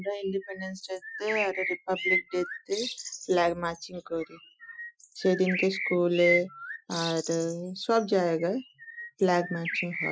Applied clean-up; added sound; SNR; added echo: classical method Wiener filter.